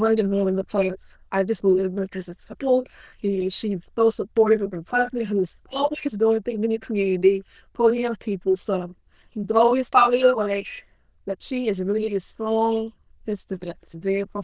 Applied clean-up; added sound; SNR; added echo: neural diffusion model UNIVERSE++.